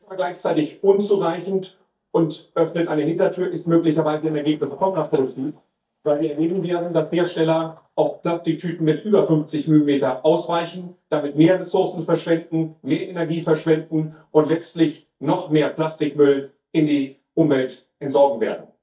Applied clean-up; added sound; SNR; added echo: neural mask model DeepFilterNet 3.